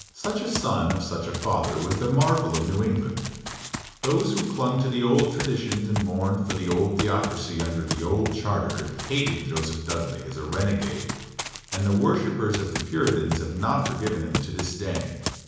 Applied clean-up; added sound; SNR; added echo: none; Run; 9 dB; reverberation time 1.0 s.